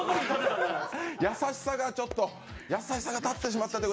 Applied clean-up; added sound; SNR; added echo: none; none; none; none.